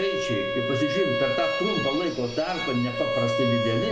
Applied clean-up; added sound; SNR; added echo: none; Bowed string instrument; 1 dB; none.